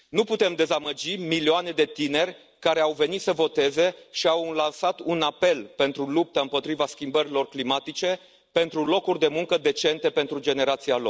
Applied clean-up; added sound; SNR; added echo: none; none; none; none.